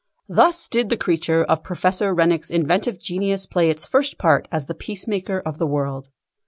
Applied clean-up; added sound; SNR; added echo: none; none; none; none.